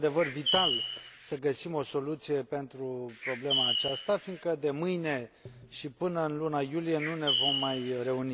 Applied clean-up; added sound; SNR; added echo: none; Bird; -1 dB; none.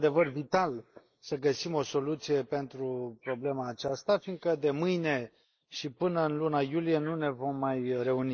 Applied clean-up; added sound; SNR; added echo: neural mask model Resemble Enhance denoiser.